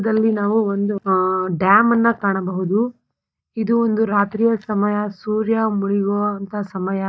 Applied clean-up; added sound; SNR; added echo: neural mask model DeepFilterNet 3.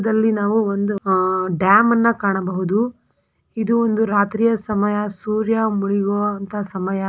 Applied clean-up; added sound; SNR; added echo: none; none; none; none.